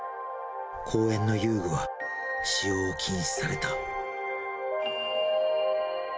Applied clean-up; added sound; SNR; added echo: none; none; none; none.